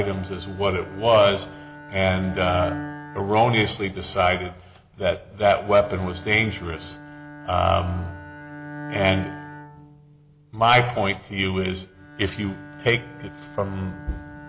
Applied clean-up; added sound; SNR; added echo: none; Bowed string instrument; 15 dB; none.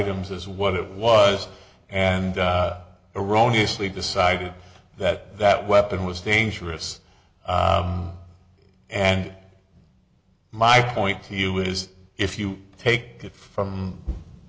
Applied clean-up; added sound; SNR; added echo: none; none; none; none.